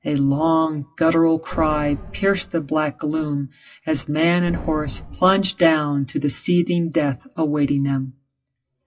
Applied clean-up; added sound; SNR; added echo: classical method WPE with log-MMSE.